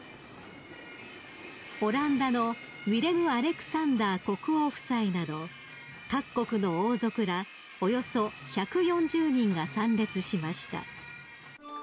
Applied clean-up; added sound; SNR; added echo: none; none; none; none.